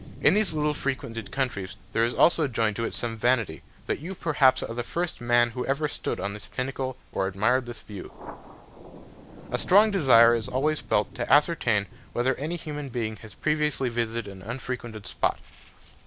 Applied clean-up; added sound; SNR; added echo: none; Thunder; 20 dB; none.